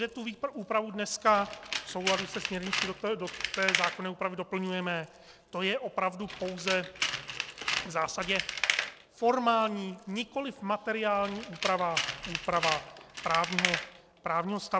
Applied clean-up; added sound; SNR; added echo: none; Tools; 5 dB; none.